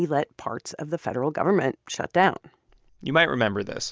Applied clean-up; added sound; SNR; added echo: none; none; none; none.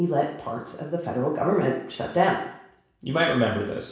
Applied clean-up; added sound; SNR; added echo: none; none; none; reverberation time 0.7 s.